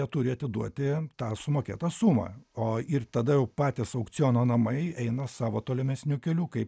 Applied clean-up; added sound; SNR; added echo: none; none; none; none.